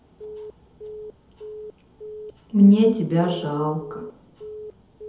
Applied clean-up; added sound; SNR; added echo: none; Telephone; 16 dB; reverberation time 0.8 s.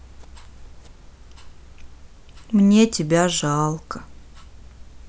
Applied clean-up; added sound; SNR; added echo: none; none; none; none.